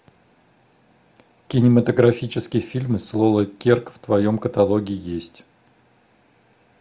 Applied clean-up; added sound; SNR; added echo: none; none; none; none.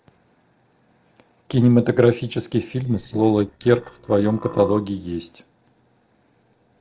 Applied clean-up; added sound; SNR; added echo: neural separator model SepFormer DNS4.